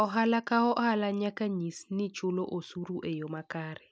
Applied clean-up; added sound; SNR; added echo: none; none; none; none.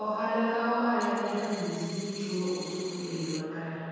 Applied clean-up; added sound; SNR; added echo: none; Coin (dropping); 14 dB; reverberation time 2.2 s.